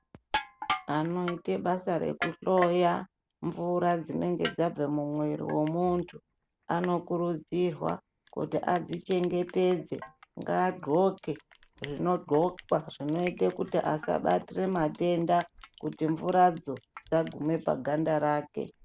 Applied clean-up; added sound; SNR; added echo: none; Crushing; 15 dB; none.